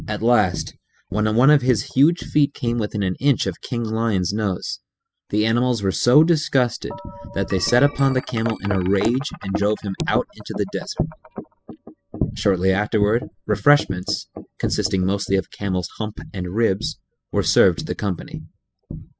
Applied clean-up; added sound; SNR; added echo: classical method spectral subtraction.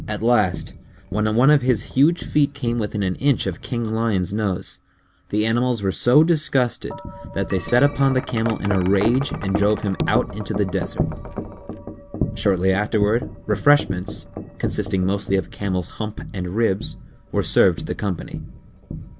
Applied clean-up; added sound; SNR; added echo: none; Wind chime; 10 dB; none.